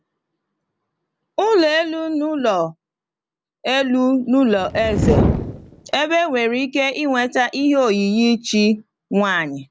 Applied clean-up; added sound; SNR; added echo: none; Fire; 2 dB; none.